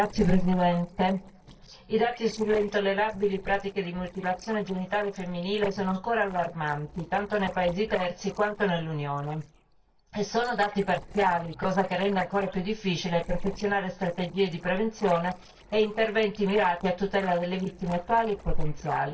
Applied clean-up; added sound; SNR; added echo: neural separator model SepFormer DNS4.